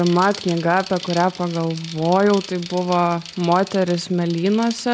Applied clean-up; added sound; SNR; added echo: none; Bicycle; 17 dB; none.